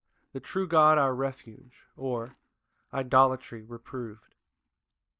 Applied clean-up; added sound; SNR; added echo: neural mask model DeepFilterNet 3.